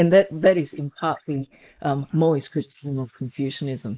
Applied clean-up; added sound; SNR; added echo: neural mask model Resemble Enhance denoiser.